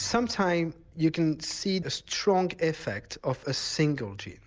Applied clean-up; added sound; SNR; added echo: none; none; none; none.